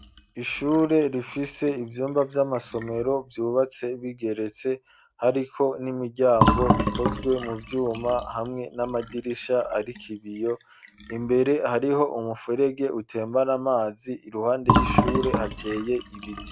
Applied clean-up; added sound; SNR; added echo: none; Fill (with liquid); 5 dB; none.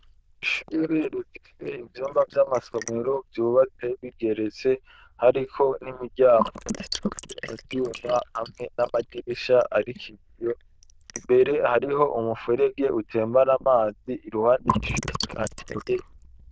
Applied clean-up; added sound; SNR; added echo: neural diffusion model UNIVERSE++.